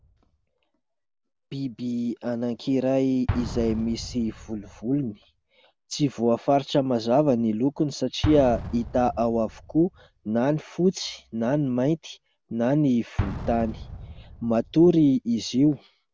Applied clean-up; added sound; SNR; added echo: none; Explosion; 13 dB; none.